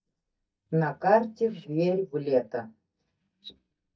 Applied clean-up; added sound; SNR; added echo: neural mask model DeepFilterNet 3.